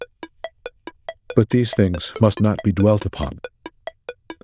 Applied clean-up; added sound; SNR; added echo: neural diffusion model UNIVERSE++.